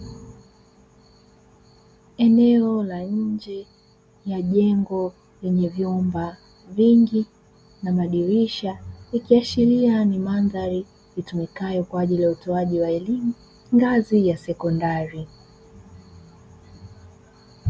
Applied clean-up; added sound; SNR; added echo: none; none; none; none.